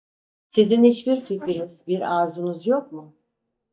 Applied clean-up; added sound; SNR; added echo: neural mask model DeepFilterNet 3.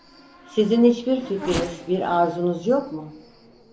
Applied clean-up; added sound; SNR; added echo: none; Race car, auto racing / Accelerating, revving, vroom; 14 dB; reverberation time 0.3 s.